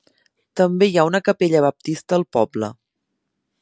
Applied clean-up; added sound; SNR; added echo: none; none; none; none.